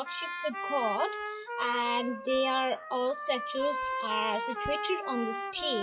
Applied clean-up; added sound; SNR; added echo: classical method WPE with log-MMSE.